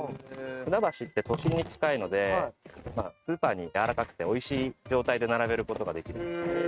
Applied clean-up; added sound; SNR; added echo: neural mask model RNNoise.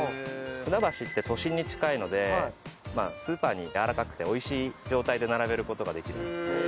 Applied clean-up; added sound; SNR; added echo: none; none; none; none.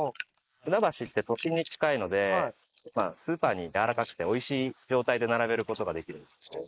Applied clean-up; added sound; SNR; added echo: neural mask model Resemble Enhance denoiser.